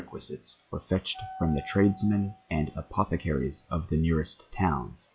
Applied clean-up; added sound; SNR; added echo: classical method log-MMSE.